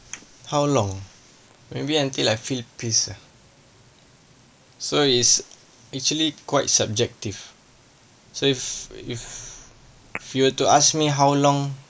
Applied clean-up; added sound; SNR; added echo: neural mask model Resemble Enhance denoiser.